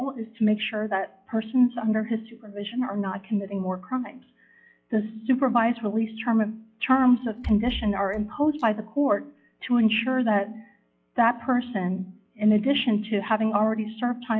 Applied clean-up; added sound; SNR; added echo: classical method log-MMSE.